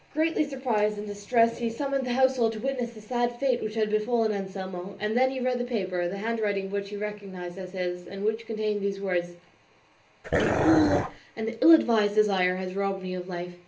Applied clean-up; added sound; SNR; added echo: none; Dog; -1 dB; reverberation time 0.3 s.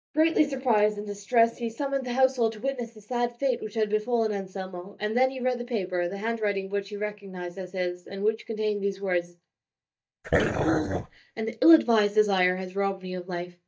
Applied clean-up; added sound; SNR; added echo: neural mask model DeepFilterNet 3.